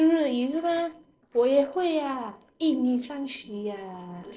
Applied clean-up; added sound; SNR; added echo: neural separator model SepFormer DNS4.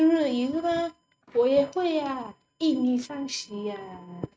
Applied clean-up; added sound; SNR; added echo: neural mask model RNNoise.